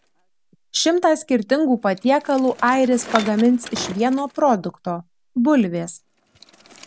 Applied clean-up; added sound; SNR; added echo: none; Bicycle; 17 dB; none.